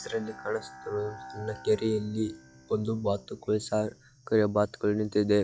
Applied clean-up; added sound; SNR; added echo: classical method log-MMSE.